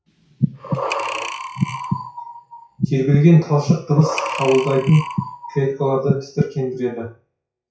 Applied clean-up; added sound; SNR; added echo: classical method WPE with log-MMSE.